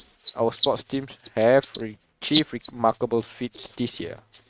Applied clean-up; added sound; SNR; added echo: neural mask model RNNoise.